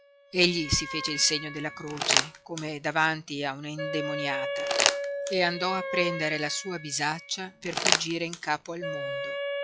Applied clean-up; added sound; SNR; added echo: classical method log-MMSE.